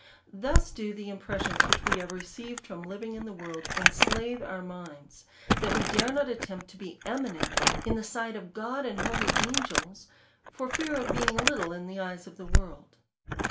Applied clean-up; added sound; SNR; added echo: none; Crumpling, crinkling; -5 dB; reverberation time 0.3 s.